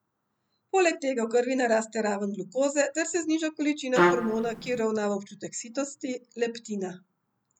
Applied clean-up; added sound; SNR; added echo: none; Trumpet; -3 dB; none.